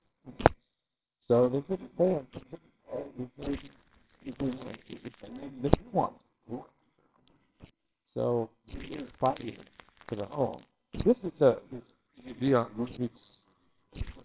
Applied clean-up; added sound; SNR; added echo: neural separator model SepFormer WHAMR!.